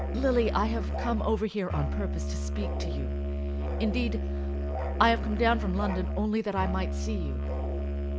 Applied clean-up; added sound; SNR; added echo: none; Musical instrument; 0 dB; none.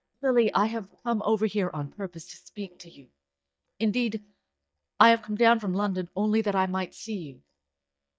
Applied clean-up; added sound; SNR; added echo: neural mask model DeepFilterNet 3.